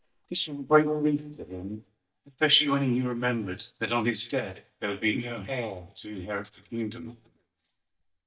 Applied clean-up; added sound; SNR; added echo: neural mask model DeepFilterNet 3.